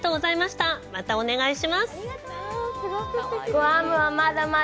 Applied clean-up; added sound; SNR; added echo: none; none; none; none.